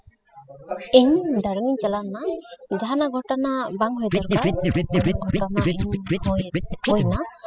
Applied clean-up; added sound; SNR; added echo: classical method spectral subtraction.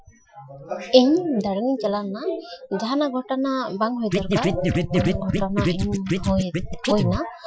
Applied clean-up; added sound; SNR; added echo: classical method Wiener filter.